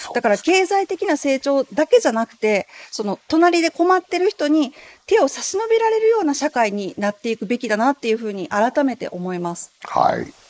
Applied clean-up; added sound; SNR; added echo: neural mask model Resemble Enhance denoiser.